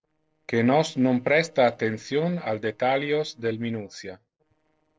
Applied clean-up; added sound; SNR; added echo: neural separator model SepFormer DNS4.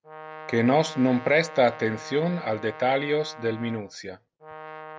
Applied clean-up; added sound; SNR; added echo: none; Brass instrument; 15 dB; none.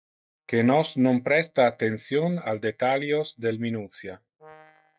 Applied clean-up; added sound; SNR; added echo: neural mask model DeepFilterNet 3.